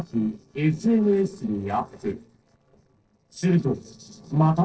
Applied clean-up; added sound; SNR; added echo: neural separator model SepFormer DNS4.